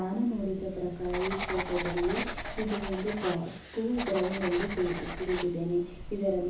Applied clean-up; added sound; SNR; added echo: none; Writing; 6 dB; reverberation time 0.7 s.